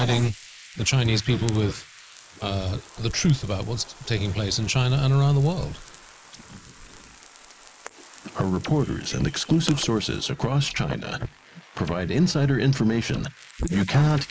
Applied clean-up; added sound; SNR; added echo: neural mask model Resemble Enhance denoiser.